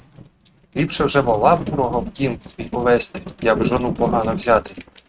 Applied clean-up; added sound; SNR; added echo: neural mask model RNNoise.